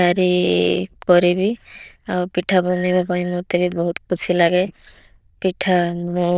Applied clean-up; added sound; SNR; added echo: neural diffusion model UNIVERSE++.